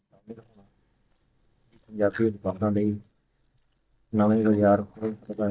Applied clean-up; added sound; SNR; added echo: neural mask model DeepFilterNet 3.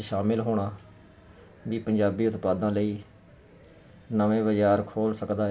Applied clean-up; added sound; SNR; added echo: none; none; none; none.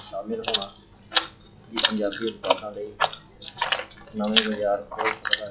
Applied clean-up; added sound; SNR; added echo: classical method log-MMSE.